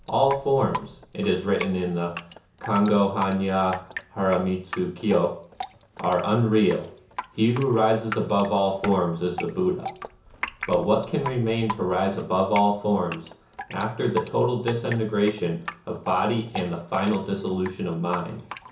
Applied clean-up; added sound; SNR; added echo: none; Drip; 14 dB; reverberation time 0.6 s.